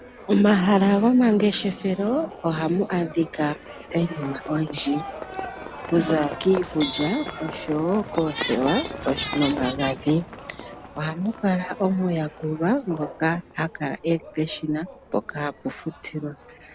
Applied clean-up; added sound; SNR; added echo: none; Livestock, farm animals, working animals; 13 dB; none.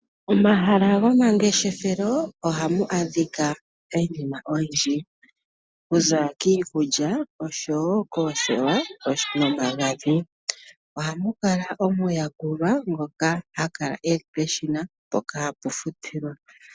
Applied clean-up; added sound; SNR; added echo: none; none; none; none.